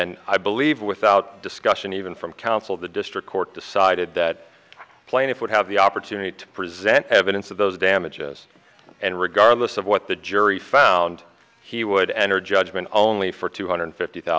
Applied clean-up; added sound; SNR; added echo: none; none; none; none.